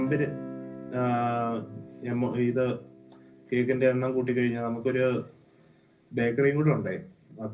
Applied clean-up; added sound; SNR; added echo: none; Guitar; 17 dB; reverberation time 0.4 s.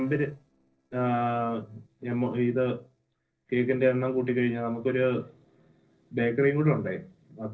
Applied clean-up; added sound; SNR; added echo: neural separator model SepFormer DNS4.